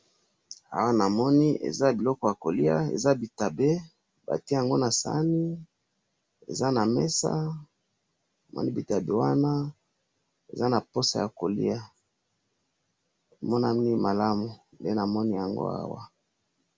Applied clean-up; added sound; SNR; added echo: none; none; none; none.